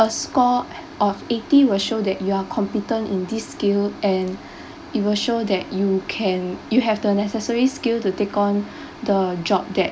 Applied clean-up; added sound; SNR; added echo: none; none; none; none.